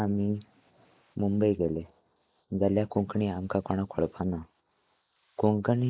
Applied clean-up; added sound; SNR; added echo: neural mask model Resemble Enhance denoiser.